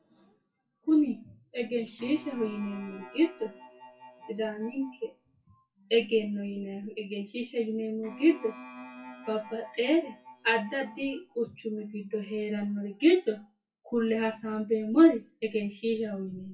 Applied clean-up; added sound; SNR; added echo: classical method WPE with log-MMSE.